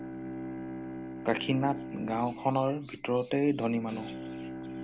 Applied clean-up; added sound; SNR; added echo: none; Bowed string instrument; 9 dB; none.